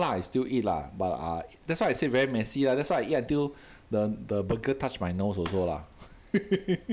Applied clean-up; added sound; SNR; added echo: none; Fireworks; 20 dB; none.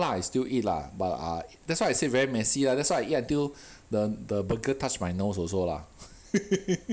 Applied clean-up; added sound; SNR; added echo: none; none; none; none.